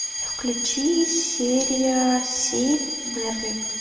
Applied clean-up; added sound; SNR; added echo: none; Alarm; 4 dB; reverberation time 1.3 s.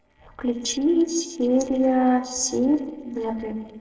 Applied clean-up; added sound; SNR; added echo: neural separator model SepFormer DNS4.